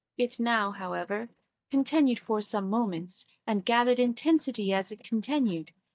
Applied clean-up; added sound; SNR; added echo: neural mask model DeepFilterNet 3.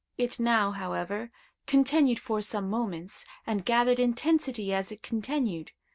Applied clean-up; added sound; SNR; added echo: none; none; none; none.